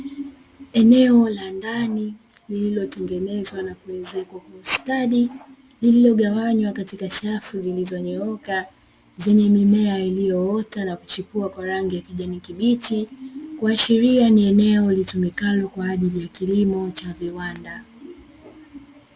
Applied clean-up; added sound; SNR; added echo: none; none; none; none.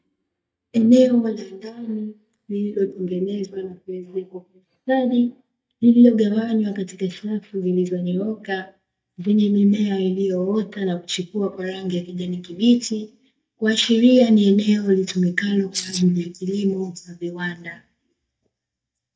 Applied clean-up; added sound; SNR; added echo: neural mask model DeepFilterNet 3.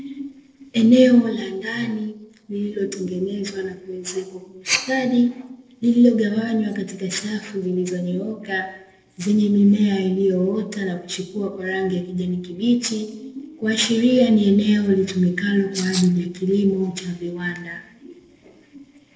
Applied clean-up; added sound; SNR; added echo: neural separator model SepFormer DNS4.